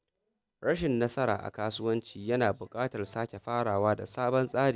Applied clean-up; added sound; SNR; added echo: none; none; none; none.